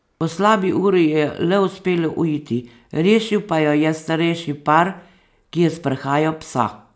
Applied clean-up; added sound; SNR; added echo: none; none; none; none.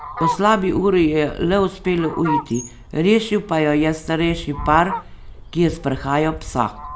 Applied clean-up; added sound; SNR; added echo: none; Fowl + Bird; 11 dB; none.